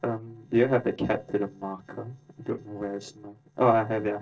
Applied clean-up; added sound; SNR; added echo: neural separator model SepFormer DNS4.